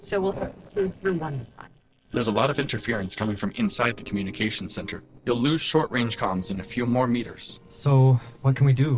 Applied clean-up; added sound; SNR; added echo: neural separator model SepFormer DNS4.